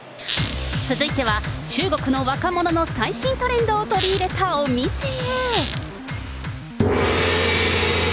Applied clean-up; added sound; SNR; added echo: none; Squeak; 5 dB; none.